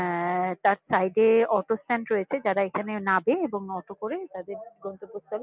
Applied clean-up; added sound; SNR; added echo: none; none; none; none.